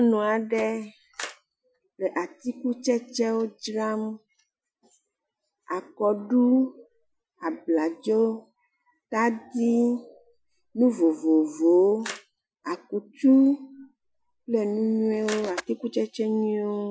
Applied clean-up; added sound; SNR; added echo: classical method Wiener filter.